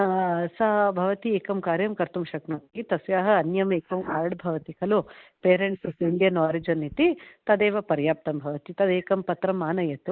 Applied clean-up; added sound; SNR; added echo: neural mask model Resemble Enhance denoiser.